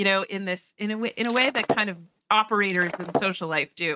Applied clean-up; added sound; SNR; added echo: neural mask model RNNoise.